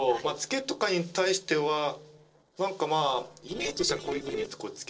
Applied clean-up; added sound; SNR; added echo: neural separator model SepFormer DNS4.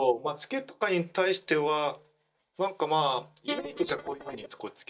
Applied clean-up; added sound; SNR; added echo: neural mask model DeepFilterNet 3.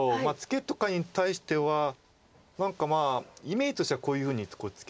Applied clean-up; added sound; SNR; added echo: none; none; none; none.